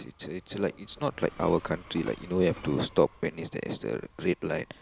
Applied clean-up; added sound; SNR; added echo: none; Train; 20 dB; none.